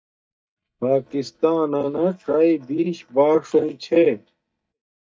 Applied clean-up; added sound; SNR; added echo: neural mask model DeepFilterNet 3.